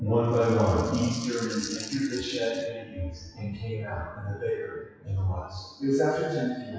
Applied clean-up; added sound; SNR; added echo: classical method WPE with log-MMSE.